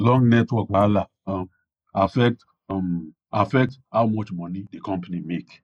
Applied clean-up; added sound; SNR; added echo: neural mask model Resemble Enhance denoiser.